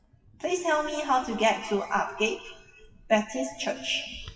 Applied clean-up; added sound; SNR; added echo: classical method WPE with log-MMSE.